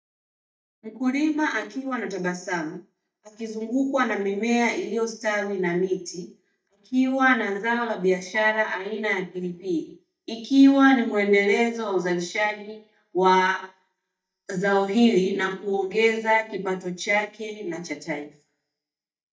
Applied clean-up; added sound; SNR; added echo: neural mask model DeepFilterNet 3.